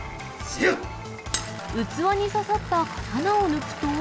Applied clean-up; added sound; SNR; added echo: none; Glass; 11 dB; none.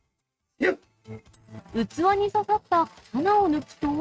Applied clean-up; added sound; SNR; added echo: neural mask model RNNoise.